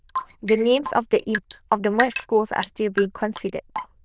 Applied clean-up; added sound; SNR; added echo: neural diffusion model UNIVERSE++.